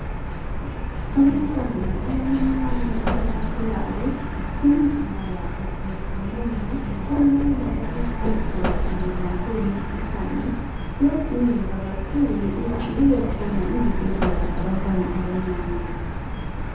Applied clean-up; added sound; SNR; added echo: none; Truck; 0 dB; reverberation time 0.8 s.